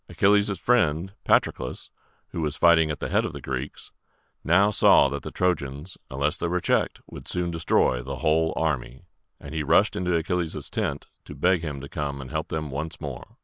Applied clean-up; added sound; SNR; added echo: none; none; none; none.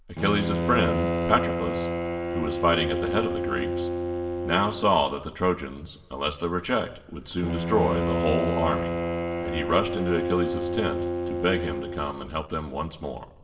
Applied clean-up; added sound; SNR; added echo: none; Bowed string instrument; 1 dB; reverberation time 2.6 s.